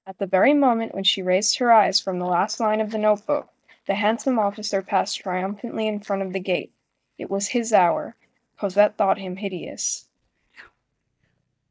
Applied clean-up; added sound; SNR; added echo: neural mask model DeepFilterNet 3.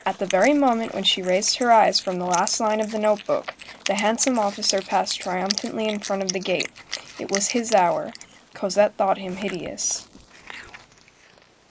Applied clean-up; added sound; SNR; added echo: neural mask model Resemble Enhance denoiser.